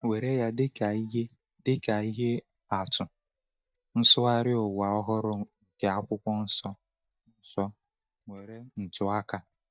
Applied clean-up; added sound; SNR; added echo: neural mask model DeepFilterNet 3.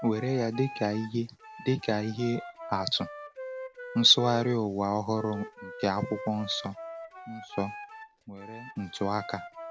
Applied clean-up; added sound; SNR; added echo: none; Wind instrument, woodwind instrument; 13 dB; none.